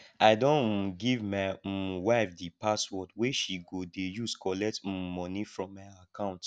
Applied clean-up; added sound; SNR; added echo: none; none; none; none.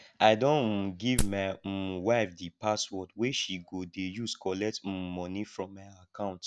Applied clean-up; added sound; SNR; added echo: none; Wood; 0 dB; none.